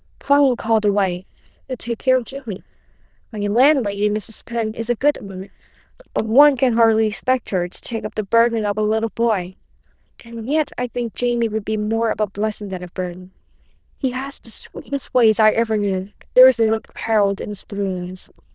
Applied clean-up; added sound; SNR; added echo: neural diffusion model UNIVERSE++.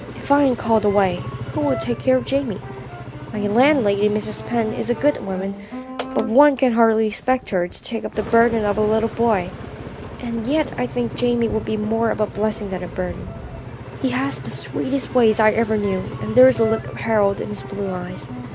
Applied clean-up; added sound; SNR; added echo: none; Engine; 11 dB; none.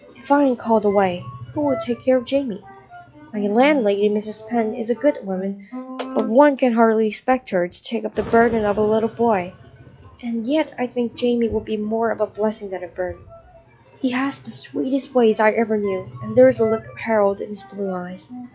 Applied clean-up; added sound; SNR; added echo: classical method log-MMSE.